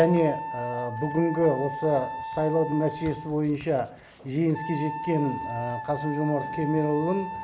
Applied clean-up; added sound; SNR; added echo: none; Wind instrument, woodwind instrument; 9 dB; none.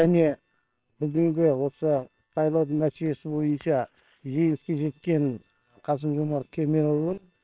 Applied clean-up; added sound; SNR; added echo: neural separator model SepFormer WHAM!.